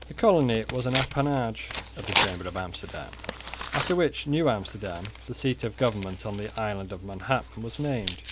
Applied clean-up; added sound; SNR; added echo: none; Tearing; 6 dB; none.